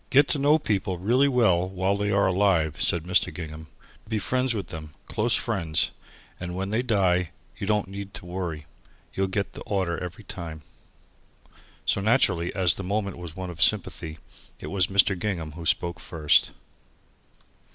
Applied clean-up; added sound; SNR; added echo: none; none; none; none.